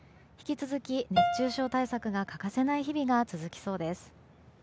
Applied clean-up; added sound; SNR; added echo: none; Piano; 3 dB; none.